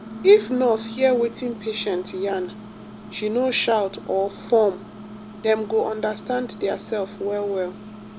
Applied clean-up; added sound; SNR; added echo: none; Microwave oven; 16 dB; none.